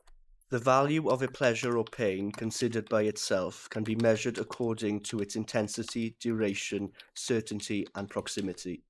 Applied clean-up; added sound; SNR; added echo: neural mask model Resemble Enhance denoiser.